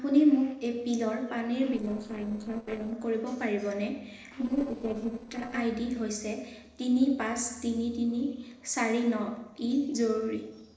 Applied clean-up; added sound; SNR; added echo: neural separator model SepFormer DNS4.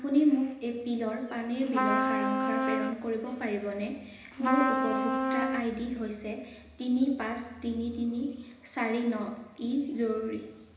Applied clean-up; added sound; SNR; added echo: none; Trumpet; -1 dB; reverberation time 1.0 s.